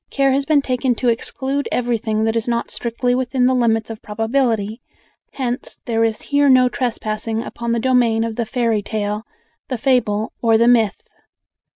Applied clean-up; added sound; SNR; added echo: none; none; none; none.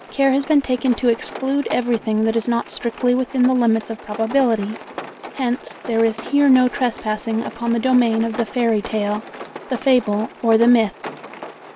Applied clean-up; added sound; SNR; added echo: none; Rain; 16 dB; none.